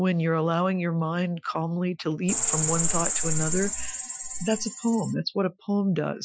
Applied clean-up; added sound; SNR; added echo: classical method Wiener filter.